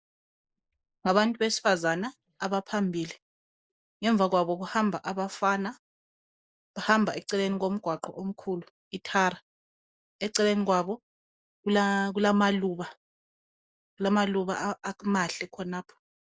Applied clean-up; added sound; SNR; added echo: neural mask model Resemble Enhance denoiser.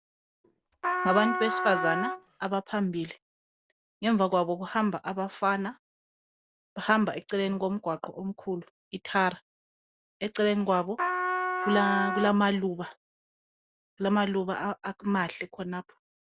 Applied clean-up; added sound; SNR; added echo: none; Trumpet; 1 dB; none.